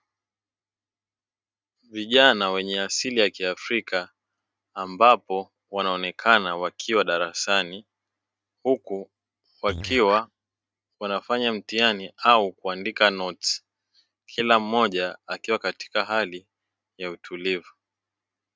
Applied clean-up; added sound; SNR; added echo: neural mask model RNNoise.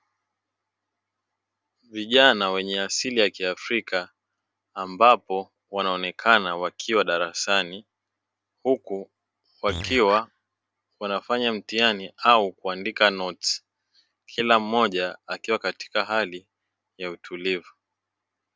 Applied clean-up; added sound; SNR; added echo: none; Animal; 11 dB; none.